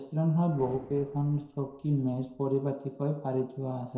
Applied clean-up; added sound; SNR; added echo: neural separator model SepFormer DNS4.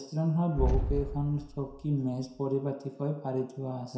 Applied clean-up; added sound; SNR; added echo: none; Boom; 2 dB; reverberation time 0.7 s.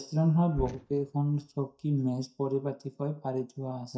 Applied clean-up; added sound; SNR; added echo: neural mask model DeepFilterNet 3.